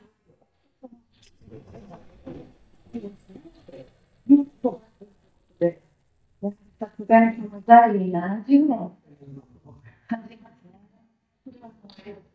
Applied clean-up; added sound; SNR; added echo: neural mask model DeepFilterNet 3.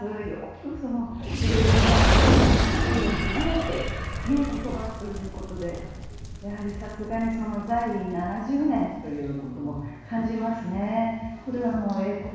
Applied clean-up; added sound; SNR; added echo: none; Fire; -2 dB; reverberation time 1.1 s.